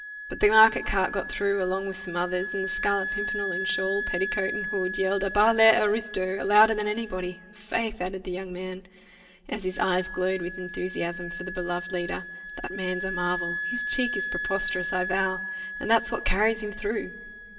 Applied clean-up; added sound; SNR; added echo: none; Wind instrument, woodwind instrument; 8 dB; reverberation time 0.6 s.